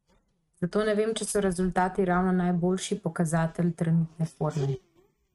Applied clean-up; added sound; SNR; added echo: neural mask model RNNoise.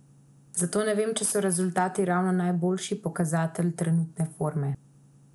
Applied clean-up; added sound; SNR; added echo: none; none; none; none.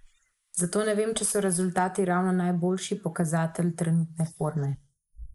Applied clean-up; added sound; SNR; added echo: neural mask model Resemble Enhance denoiser.